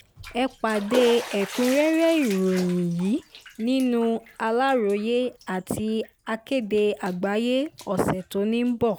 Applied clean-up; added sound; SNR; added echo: none; Bathtub (filling or washing); 15 dB; none.